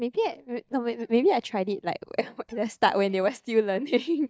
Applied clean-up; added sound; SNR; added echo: neural mask model DeepFilterNet 3.